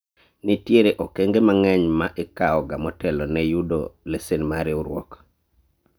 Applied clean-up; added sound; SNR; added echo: none; none; none; none.